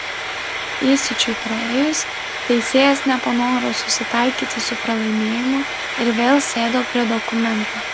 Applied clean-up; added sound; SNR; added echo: none; Frying (food); 6 dB; none.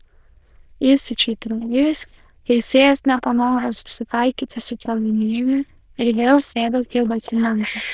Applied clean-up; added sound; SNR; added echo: neural diffusion model UNIVERSE++.